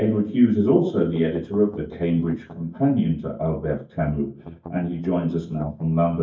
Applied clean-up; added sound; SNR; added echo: neural mask model DeepFilterNet 3.